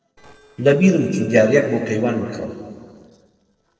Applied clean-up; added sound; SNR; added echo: neural separator model SepFormer DNS4.